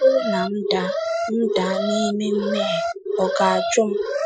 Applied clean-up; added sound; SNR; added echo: classical method Wiener filter.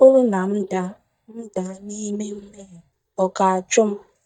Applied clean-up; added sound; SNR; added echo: neural mask model DeepFilterNet 3.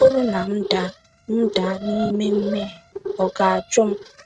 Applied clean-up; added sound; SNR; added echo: neural mask model RNNoise.